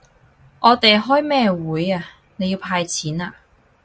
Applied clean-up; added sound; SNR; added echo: none; none; none; none.